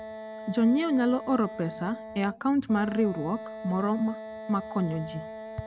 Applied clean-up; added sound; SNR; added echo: none; Wind instrument, woodwind instrument; 12 dB; none.